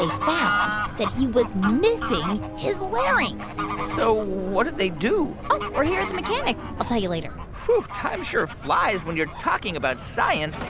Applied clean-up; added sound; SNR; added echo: none; Bird / Fowl; 7 dB; none.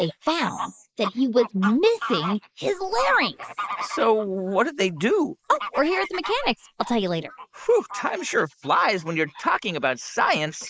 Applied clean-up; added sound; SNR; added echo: neural mask model Resemble Enhance denoiser.